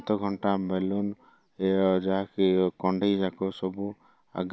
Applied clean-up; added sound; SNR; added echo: none; none; none; none.